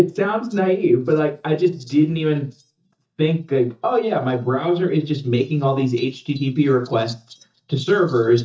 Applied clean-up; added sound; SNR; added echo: neural mask model DeepFilterNet 3.